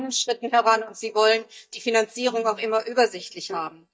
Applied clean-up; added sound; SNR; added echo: neural mask model DeepFilterNet 3.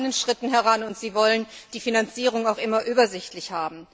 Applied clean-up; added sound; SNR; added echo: none; none; none; none.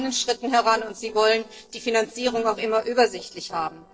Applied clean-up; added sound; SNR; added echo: neural separator model SepFormer DNS4.